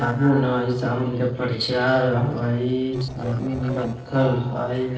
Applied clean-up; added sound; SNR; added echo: neural separator model SepFormer DNS4.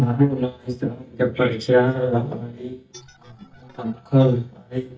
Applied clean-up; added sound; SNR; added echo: neural mask model DeepFilterNet 3.